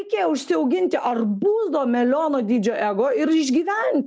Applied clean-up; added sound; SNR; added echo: none; none; none; none.